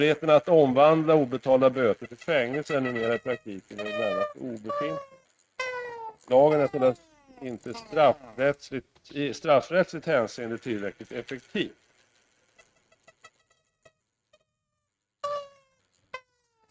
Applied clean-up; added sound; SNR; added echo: neural mask model RNNoise.